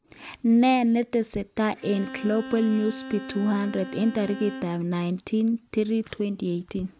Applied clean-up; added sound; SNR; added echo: none; Bowed string instrument; 13 dB; none.